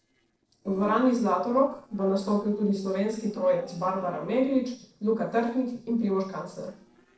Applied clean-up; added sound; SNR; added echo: neural separator model SepFormer DNS4.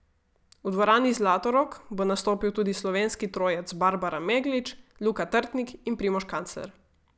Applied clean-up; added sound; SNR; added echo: none; none; none; none.